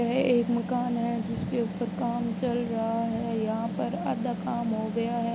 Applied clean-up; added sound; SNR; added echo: none; none; none; none.